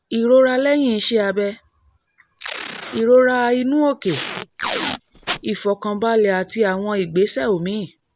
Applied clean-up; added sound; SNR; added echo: none; Packing tape, duct tape; 10 dB; none.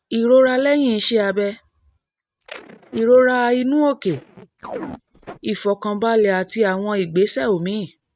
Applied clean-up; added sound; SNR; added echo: neural mask model RNNoise.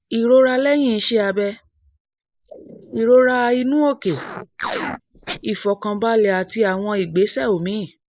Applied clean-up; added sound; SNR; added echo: neural mask model Resemble Enhance denoiser.